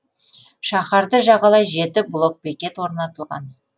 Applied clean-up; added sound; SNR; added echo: none; none; none; none.